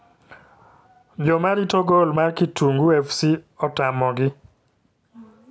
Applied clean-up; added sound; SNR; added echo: none; none; none; none.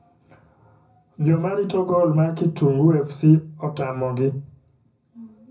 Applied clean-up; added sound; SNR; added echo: none; none; none; reverberation time 0.4 s.